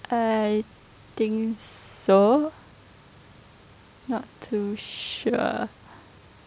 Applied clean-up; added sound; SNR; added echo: none; none; none; none.